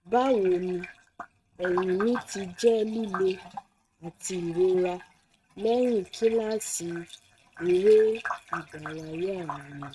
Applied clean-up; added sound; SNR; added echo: neural mask model RNNoise.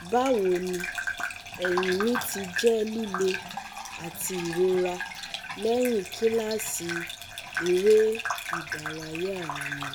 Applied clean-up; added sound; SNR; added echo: none; Bathtub (filling or washing) / Gurgling; 7 dB; none.